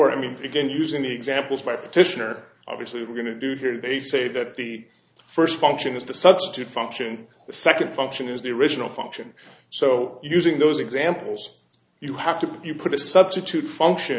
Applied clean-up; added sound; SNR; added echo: none; none; none; none.